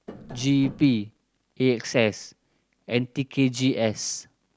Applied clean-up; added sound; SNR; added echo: none; Tap; 16 dB; none.